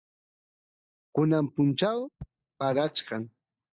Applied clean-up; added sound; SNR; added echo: neural mask model DeepFilterNet 3.